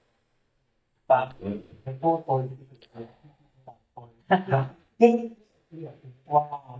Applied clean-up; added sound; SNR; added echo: neural mask model DeepFilterNet 3.